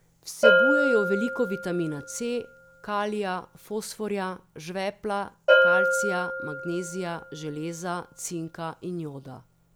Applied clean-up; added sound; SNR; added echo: none; Bell; -3 dB; none.